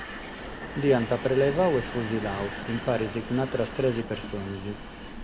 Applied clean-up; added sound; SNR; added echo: none; Vehicle; 6 dB; none.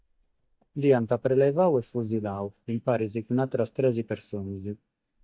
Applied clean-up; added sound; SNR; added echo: neural mask model DeepFilterNet 3.